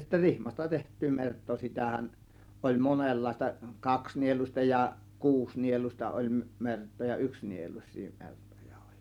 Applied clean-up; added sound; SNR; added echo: none; none; none; none.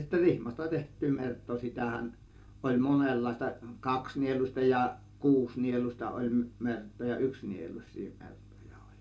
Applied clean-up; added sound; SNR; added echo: none; none; none; reverberation time 0.2 s.